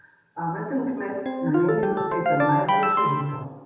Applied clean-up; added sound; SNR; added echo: none; Ringtone; -4 dB; reverberation time 1.0 s.